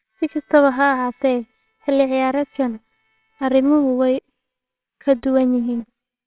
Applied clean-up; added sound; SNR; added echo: neural separator model SepFormer WHAMR!.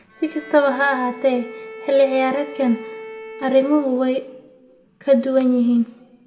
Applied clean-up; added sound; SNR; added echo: none; Bowed string instrument; 18 dB; reverberation time 0.4 s.